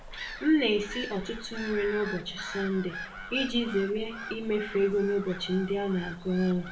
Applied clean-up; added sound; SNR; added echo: none; Gull, seagull / Bird vocalization, bird call, bird song; 11 dB; reverberation time 0.5 s.